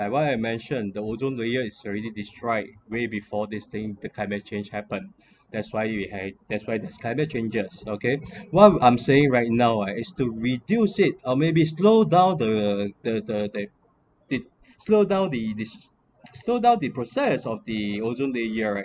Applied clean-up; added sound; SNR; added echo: none; none; none; none.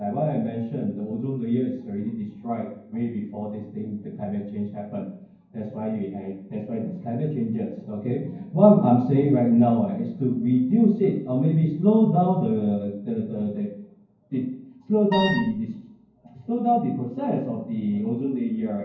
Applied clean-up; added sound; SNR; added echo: none; Wind instrument, woodwind instrument; 5 dB; reverberation time 0.9 s.